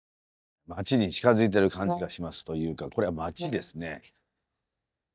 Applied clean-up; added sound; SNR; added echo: neural mask model DeepFilterNet 3.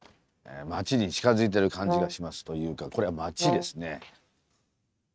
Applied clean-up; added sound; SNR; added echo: neural mask model RNNoise.